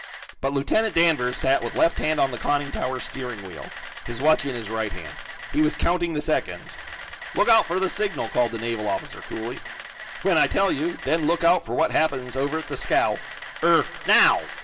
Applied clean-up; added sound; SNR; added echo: none; Camera; 13 dB; reverberation time 0.4 s.